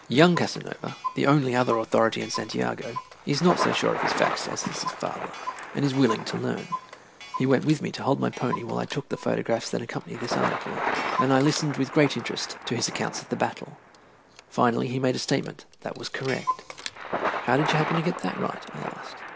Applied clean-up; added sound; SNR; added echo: none; Clock + Thunder; 7 dB; none.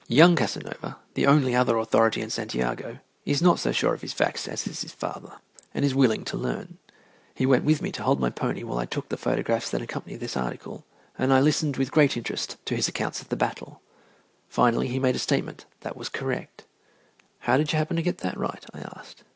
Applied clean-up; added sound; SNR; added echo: none; none; none; none.